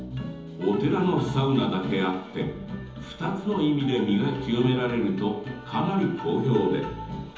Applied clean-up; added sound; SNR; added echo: none; none; none; reverberation time 1.3 s.